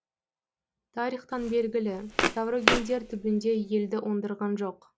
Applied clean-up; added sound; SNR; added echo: none; Walk, footsteps; 1 dB; none.